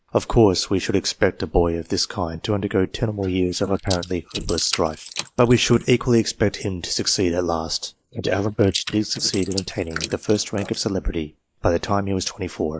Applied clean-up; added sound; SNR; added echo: neural mask model Resemble Enhance denoiser.